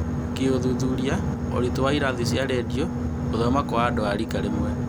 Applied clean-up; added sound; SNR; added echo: none; Boat, Water vehicle; 0 dB; none.